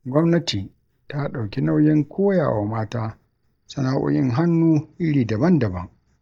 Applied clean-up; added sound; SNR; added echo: neural mask model DeepFilterNet 3.